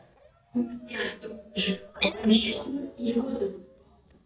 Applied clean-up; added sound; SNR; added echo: neural mask model DeepFilterNet 3.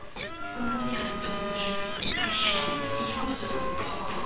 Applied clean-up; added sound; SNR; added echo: neural separator model SepFormer WHAMR!.